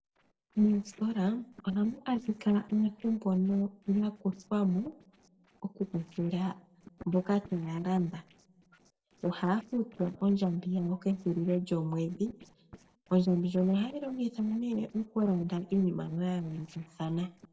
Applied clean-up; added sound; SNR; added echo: neural separator model SepFormer DNS4.